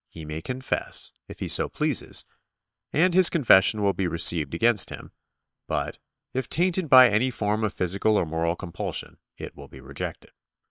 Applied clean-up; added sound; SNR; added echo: neural separator model SepFormer WHAM!.